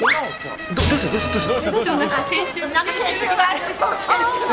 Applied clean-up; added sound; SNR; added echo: none; Bicycle; 11 dB; none.